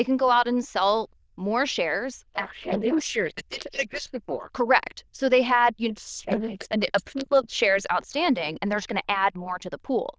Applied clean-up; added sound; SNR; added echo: neural diffusion model UNIVERSE++.